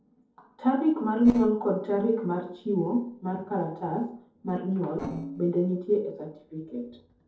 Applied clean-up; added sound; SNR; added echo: neural separator model SepFormer DNS4.